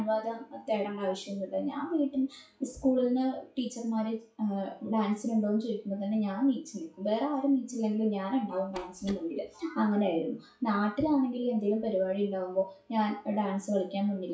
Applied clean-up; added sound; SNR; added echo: classical method WPE with log-MMSE.